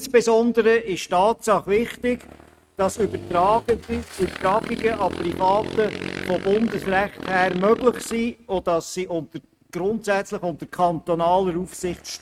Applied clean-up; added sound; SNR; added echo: neural mask model RNNoise.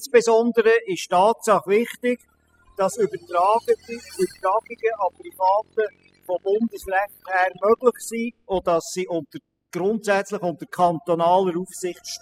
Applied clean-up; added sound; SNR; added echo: classical method spectral subtraction.